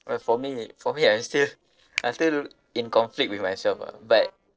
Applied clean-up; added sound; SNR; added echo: neural separator model SepFormer DNS4.